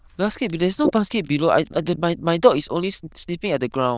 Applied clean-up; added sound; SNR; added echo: neural diffusion model UNIVERSE++.